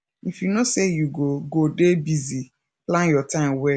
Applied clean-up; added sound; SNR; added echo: none; none; none; none.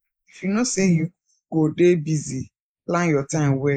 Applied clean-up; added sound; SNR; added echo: neural mask model Resemble Enhance denoiser.